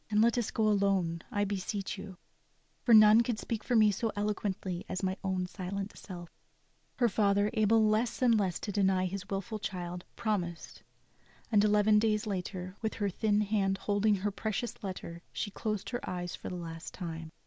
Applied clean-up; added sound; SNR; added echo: none; none; none; none.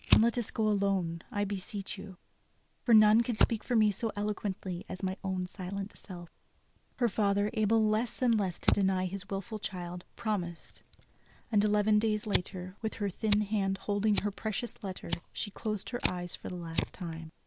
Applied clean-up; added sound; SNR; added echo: none; Fire; 7 dB; none.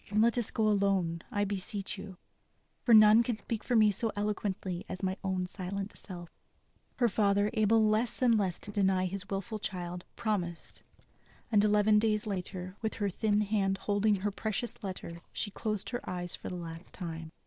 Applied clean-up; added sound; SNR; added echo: neural separator model SepFormer DNS4.